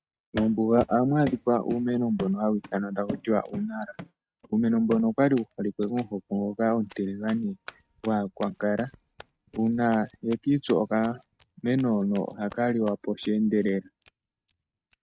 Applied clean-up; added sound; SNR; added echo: neural mask model RNNoise.